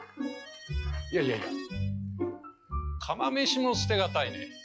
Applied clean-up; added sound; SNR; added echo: classical method log-MMSE.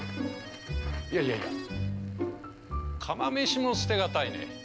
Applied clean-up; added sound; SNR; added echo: none; Crackle; 19 dB; none.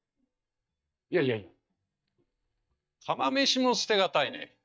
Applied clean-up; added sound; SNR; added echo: neural mask model DeepFilterNet 3.